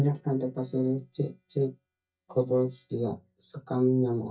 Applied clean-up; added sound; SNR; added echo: neural mask model DeepFilterNet 3.